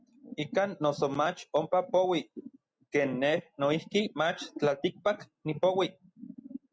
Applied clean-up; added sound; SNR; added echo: none; none; none; none.